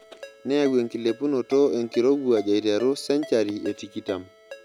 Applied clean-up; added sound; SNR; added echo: none; Ringtone; 20 dB; none.